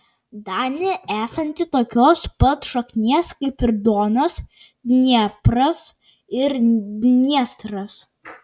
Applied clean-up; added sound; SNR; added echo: none; none; none; none.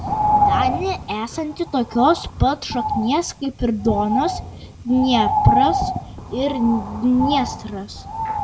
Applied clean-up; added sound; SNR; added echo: none; Bird; 2 dB; none.